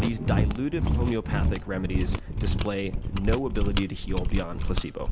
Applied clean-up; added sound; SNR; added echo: none; Mechanisms; -4 dB; none.